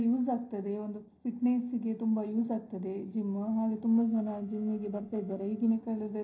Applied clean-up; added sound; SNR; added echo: neural separator model SepFormer DNS4.